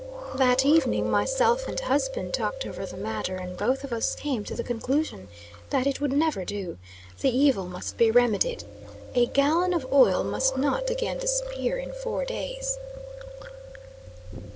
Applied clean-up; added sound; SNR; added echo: none; Chewing, mastication; 10 dB; none.